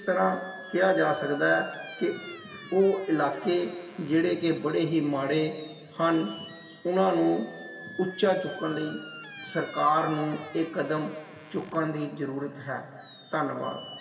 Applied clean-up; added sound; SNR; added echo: none; Squeak; 16 dB; reverberation time 1.9 s.